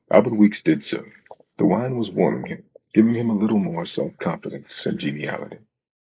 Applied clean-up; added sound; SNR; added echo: neural mask model Resemble Enhance denoiser.